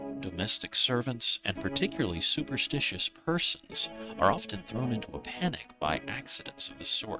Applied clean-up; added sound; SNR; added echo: neural mask model RNNoise.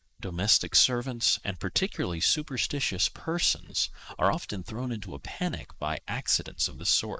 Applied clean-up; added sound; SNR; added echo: neural mask model Resemble Enhance denoiser.